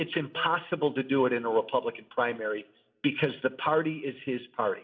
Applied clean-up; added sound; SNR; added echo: none; Wind instrument, woodwind instrument; 18 dB; reverberation time 0.4 s.